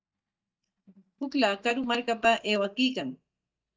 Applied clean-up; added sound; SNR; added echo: neural mask model DeepFilterNet 3.